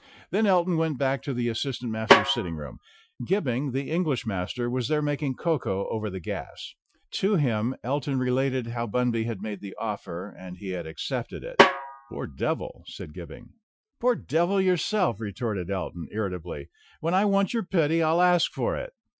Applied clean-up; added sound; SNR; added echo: classical method Wiener filter.